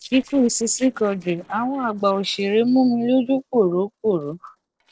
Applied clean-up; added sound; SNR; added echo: neural separator model SepFormer DNS4.